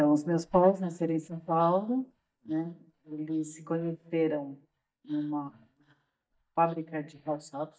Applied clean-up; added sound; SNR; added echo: neural mask model DeepFilterNet 3.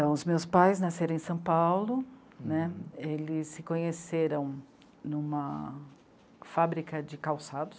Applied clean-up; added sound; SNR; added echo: none; none; none; none.